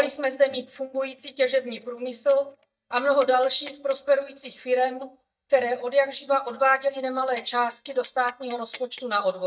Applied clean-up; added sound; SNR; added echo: neural mask model DeepFilterNet 3.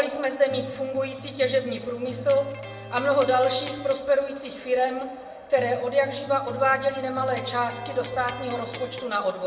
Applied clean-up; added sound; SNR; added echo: none; Electric guitar; 15 dB; reverberation time 0.9 s.